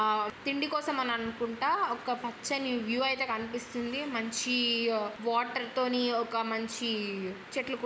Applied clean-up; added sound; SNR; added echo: none; none; none; none.